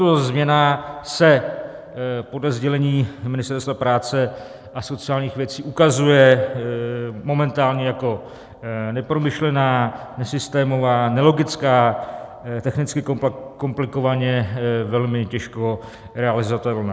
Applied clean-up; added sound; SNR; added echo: none; none; none; none.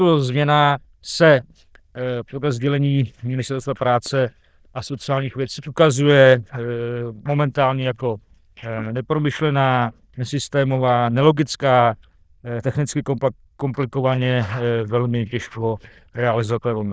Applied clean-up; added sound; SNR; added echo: neural diffusion model UNIVERSE++.